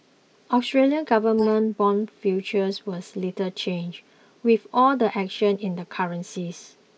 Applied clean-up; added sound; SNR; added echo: neural mask model Resemble Enhance denoiser.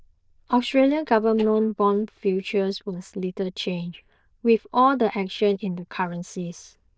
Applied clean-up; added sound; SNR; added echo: neural diffusion model UNIVERSE++.